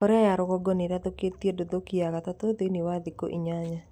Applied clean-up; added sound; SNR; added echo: none; none; none; none.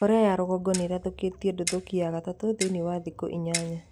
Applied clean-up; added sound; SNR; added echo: none; Clock; 13 dB; none.